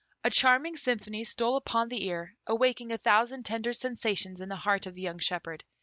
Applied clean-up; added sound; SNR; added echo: none; none; none; none.